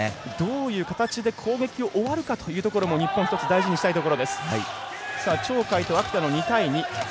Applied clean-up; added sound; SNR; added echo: none; none; none; none.